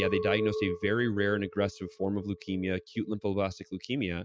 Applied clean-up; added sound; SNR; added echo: neural mask model RNNoise.